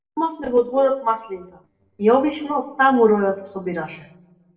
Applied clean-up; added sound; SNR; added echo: neural separator model SepFormer DNS4.